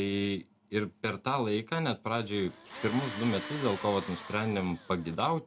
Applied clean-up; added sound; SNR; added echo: none; Tools; 12 dB; none.